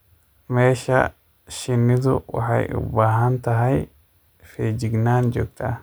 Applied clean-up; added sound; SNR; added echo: none; none; none; none.